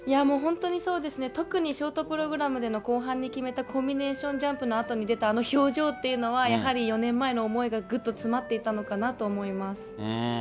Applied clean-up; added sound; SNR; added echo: none; Wind instrument, woodwind instrument; 16 dB; none.